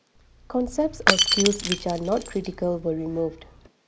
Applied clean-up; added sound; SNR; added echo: none; Shatter / Crushing; 1 dB; none.